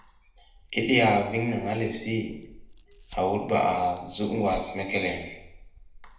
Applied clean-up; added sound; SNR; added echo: none; Fire; 20 dB; reverberation time 0.7 s.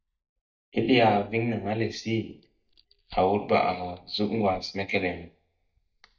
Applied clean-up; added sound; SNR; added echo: neural mask model DeepFilterNet 3.